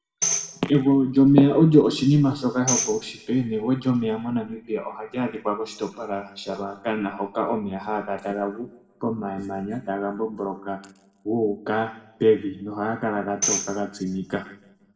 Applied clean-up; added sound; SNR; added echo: none; Tambourine; 7 dB; reverberation time 0.7 s.